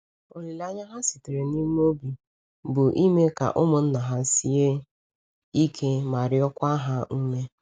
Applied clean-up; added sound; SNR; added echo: none; none; none; none.